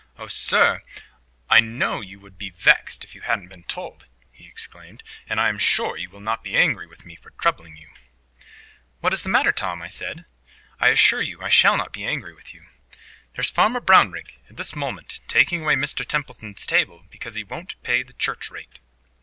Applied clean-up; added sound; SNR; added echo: none; none; none; none.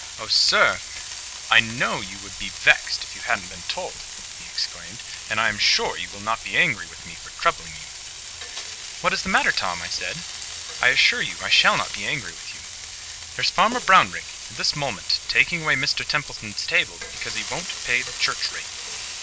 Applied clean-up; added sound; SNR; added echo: none; Frying (food); 10 dB; none.